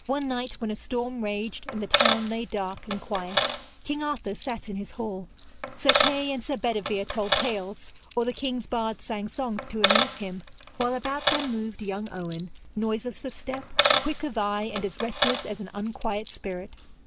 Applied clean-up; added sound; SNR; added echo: none; Coin (dropping); 1 dB; none.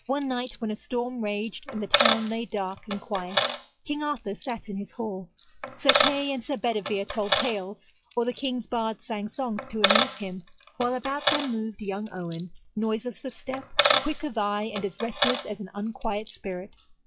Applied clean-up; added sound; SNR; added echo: classical method log-MMSE.